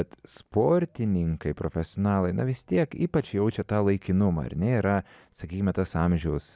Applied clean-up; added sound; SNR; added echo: none; none; none; none.